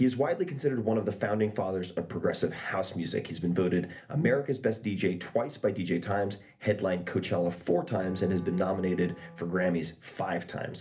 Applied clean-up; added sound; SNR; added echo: none; Wind instrument, woodwind instrument; 19 dB; reverberation time 0.3 s.